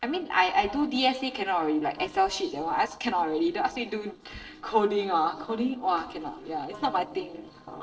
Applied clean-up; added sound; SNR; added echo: neural separator model SepFormer DNS4.